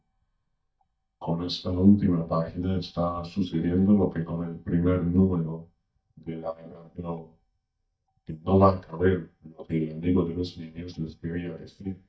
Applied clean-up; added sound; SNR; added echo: neural mask model DeepFilterNet 3.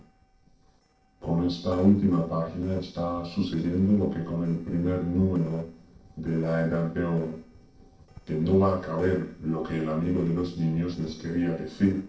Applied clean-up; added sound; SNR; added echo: neural separator model SepFormer DNS4.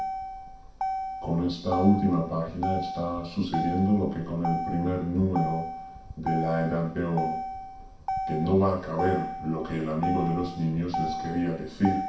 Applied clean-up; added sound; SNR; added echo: none; Motor vehicle (road); 6 dB; reverberation time 0.6 s.